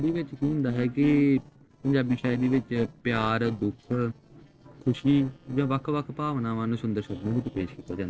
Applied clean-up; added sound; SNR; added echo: neural separator model SepFormer DNS4.